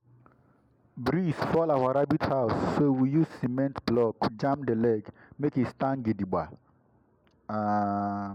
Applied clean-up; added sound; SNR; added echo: none; none; none; none.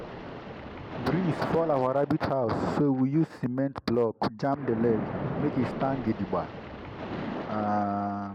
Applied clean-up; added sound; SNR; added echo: none; Splash, splatter; 9 dB; none.